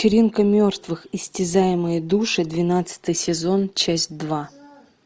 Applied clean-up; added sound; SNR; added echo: none; none; none; none.